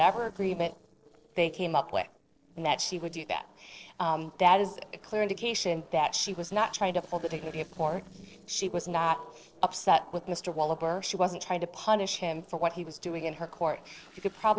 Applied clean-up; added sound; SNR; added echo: neural separator model SepFormer DNS4.